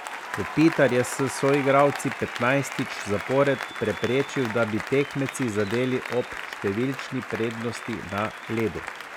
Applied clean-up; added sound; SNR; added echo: none; Applause; 9 dB; none.